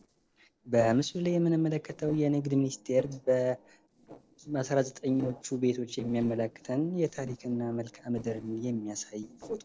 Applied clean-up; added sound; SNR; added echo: neural separator model SepFormer DNS4.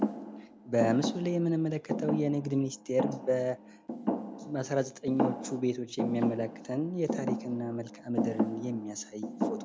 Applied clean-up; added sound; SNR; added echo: none; Thump, thud; 3 dB; none.